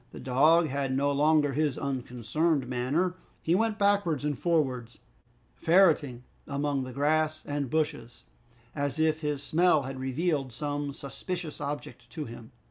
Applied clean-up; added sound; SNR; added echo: none; none; none; none.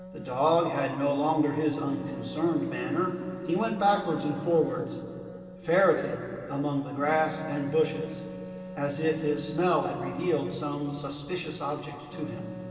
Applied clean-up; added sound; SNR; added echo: none; Wind instrument, woodwind instrument; 14 dB; reverberation time 2.5 s.